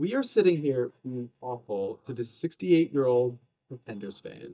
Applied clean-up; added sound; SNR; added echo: neural mask model DeepFilterNet 3.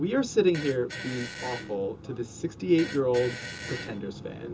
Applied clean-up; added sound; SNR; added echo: none; Fart; 13 dB; reverberation time 0.2 s.